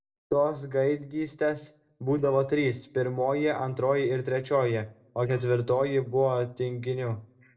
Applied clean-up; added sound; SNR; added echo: neural separator model SepFormer DNS4.